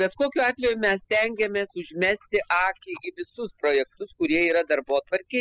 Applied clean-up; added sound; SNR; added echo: classical method spectral subtraction.